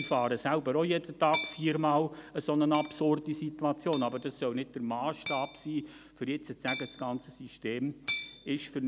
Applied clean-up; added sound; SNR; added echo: none; Hammer; 11 dB; none.